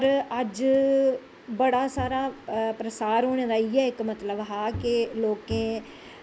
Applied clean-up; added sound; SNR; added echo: none; Bowed string instrument; 11 dB; none.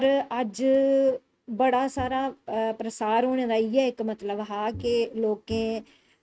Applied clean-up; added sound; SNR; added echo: neural mask model RNNoise.